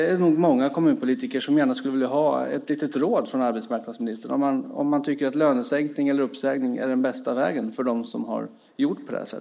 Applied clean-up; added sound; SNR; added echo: neural mask model Resemble Enhance denoiser.